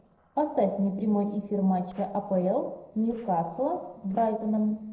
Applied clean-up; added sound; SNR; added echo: neural separator model SepFormer DNS4.